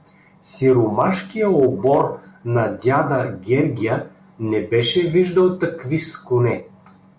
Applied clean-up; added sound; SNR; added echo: none; none; none; none.